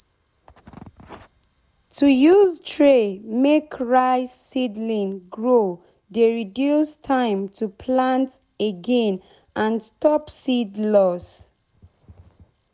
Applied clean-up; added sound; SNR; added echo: none; Cricket; 14 dB; none.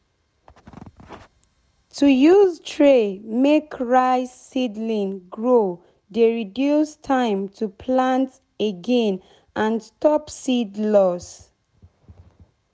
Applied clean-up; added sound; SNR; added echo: none; none; none; none.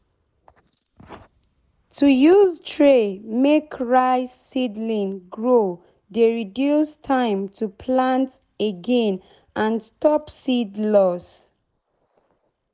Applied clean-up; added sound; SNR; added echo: neural mask model Resemble Enhance denoiser.